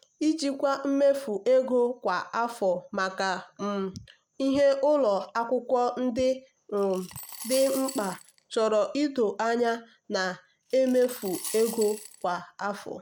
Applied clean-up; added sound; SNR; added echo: none; Coin (dropping) / Glass; 14 dB; none.